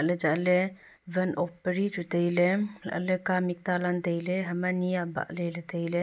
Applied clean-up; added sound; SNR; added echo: none; none; none; none.